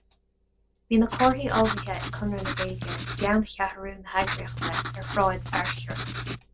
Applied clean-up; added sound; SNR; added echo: none; Writing; 4 dB; none.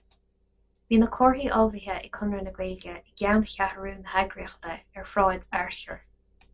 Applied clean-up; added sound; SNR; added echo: none; none; none; none.